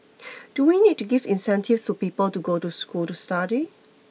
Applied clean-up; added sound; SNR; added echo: none; none; none; none.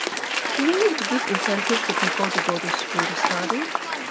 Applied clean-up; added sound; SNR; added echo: none; Applause / Crowd; -2 dB; none.